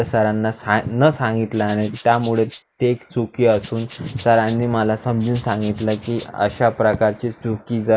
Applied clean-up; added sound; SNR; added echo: neural mask model Resemble Enhance denoiser.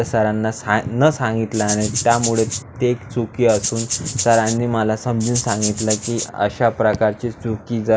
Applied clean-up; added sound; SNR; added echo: none; Rattle (instrument); 7 dB; none.